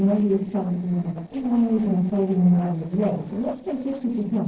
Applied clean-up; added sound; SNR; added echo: neural separator model SepFormer DNS4.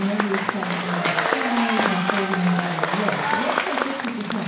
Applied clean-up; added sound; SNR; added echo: none; Applause / Crowd / Cheering; -1 dB; reverberation time 0.9 s.